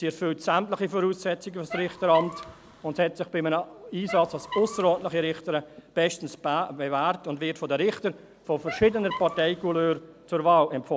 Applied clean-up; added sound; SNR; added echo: none; Squeak; 13 dB; none.